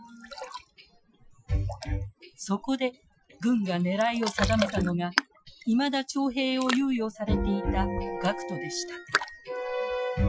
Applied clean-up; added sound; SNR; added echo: classical method Wiener filter.